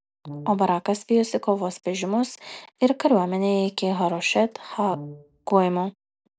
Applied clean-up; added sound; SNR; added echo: none; Brass instrument; 16 dB; none.